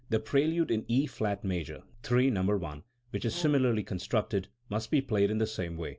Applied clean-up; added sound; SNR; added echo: none; Bowed string instrument; 19 dB; none.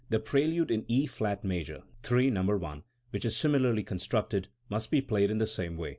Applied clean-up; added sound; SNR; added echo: none; none; none; none.